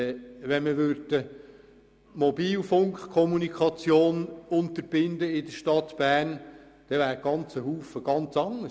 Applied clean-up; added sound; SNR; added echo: none; none; none; none.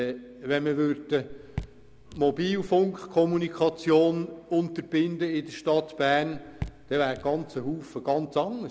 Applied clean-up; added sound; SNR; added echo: none; Raindrop / Drip; 14 dB; none.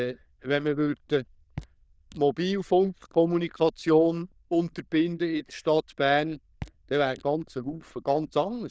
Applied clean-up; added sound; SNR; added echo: neural diffusion model UNIVERSE++.